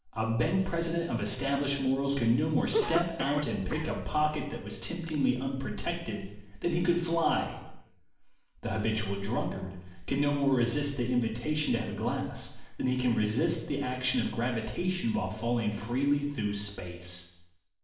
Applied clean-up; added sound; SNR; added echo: none; Cough; 8 dB; reverberation time 0.9 s.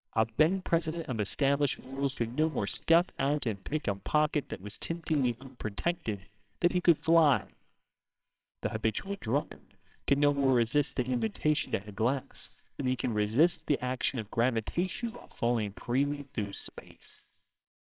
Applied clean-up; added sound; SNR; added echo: neural separator model SepFormer WHAMR!.